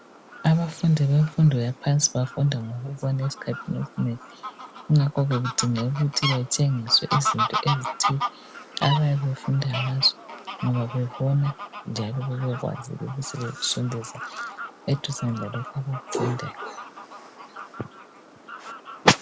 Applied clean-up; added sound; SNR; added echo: none; Fowl; 9 dB; none.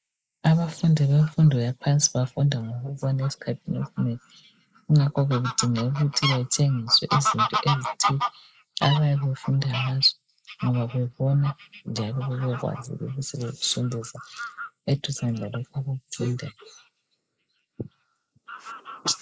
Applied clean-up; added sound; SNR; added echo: neural mask model Resemble Enhance denoiser.